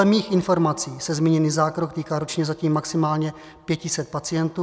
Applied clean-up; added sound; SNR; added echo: none; none; none; none.